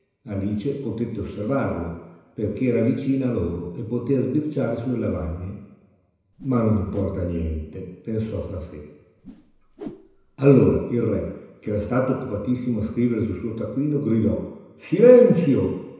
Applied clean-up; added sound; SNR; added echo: none; Whoosh, swoosh, swish; 19 dB; reverberation time 1.0 s.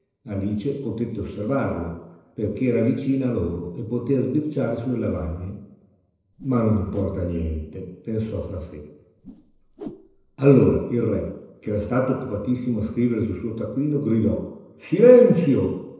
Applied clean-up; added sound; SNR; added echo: neural separator model SepFormer DNS4.